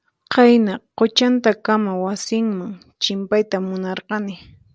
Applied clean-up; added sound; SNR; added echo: none; none; none; none.